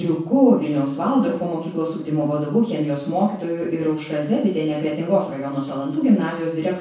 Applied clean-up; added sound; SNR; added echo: none; none; none; reverberation time 0.6 s.